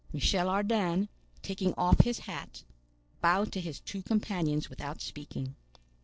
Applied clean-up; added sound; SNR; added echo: neural separator model SepFormer DNS4.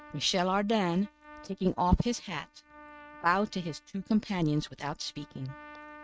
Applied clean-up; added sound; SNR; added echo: neural mask model RNNoise.